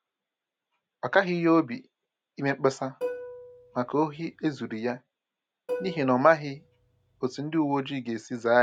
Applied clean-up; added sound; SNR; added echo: none; Plucked string instrument; 11 dB; none.